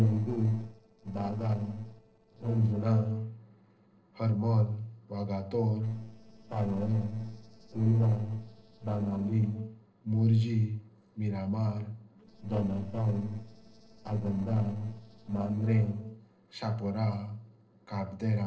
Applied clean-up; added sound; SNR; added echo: neural separator model SepFormer DNS4.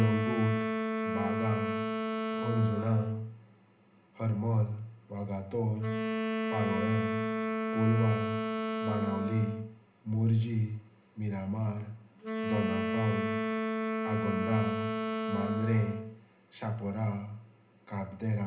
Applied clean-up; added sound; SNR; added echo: none; Wind instrument, woodwind instrument; 2 dB; reverberation time 0.2 s.